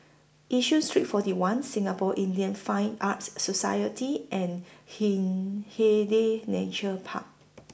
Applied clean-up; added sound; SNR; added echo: none; none; none; none.